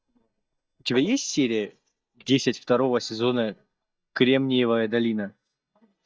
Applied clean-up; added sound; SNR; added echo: neural mask model DeepFilterNet 3.